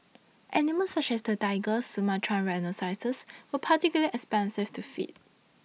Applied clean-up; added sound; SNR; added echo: none; none; none; none.